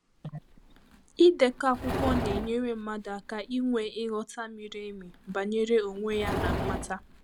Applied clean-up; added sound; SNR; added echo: none; Livestock, farm animals, working animals; 7 dB; none.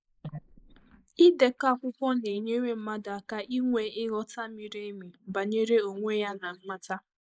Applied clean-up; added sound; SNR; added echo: neural mask model Resemble Enhance denoiser.